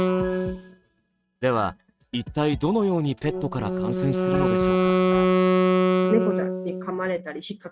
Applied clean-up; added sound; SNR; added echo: neural mask model RNNoise.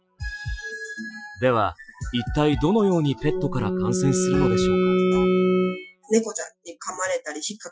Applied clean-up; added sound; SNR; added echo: classical method Wiener filter.